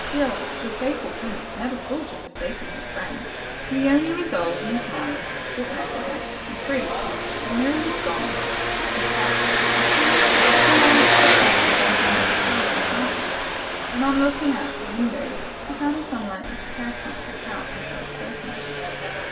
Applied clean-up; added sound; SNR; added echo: none; Engine; -5 dB; reverberation time 2.2 s.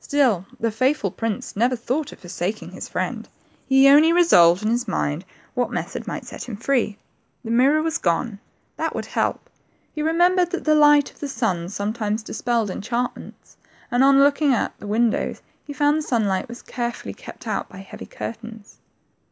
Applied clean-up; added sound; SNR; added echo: none; none; none; none.